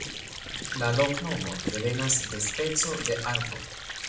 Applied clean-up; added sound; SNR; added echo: none; Sink (filling or washing) / Water; 5 dB; reverberation time 0.5 s.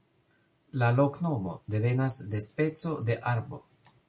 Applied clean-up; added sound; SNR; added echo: none; none; none; none.